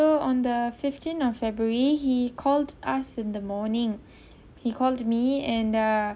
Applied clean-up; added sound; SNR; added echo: none; none; none; none.